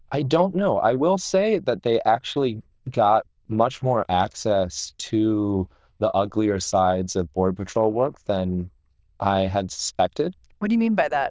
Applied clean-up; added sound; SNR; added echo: neural diffusion model UNIVERSE++.